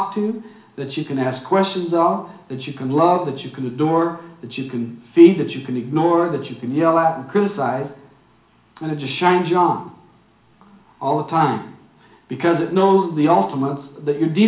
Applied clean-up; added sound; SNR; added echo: none; none; none; reverberation time 0.7 s.